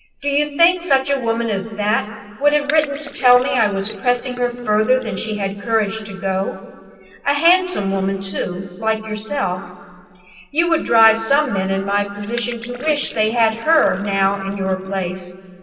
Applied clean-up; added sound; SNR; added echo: neural separator model SepFormer DNS4.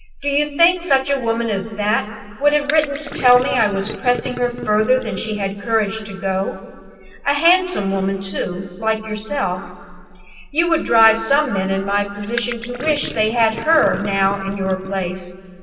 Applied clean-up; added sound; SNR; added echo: none; Gurgling; 12 dB; reverberation time 1.9 s.